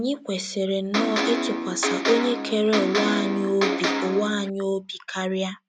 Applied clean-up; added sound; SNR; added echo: none; Electric guitar; 0 dB; none.